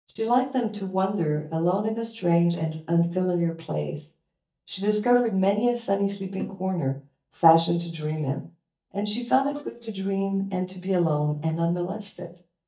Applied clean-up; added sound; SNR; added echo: neural mask model DeepFilterNet 3.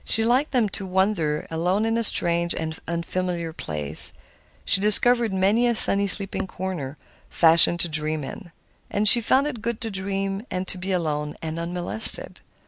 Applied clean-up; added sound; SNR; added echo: none; none; none; none.